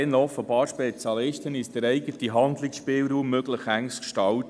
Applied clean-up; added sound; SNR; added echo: none; none; none; none.